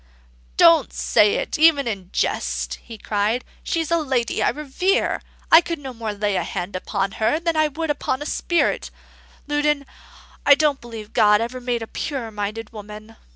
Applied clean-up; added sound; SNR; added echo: none; none; none; none.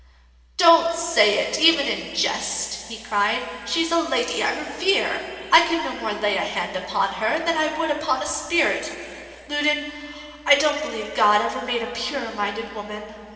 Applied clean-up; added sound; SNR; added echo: none; none; none; reverberation time 2.5 s.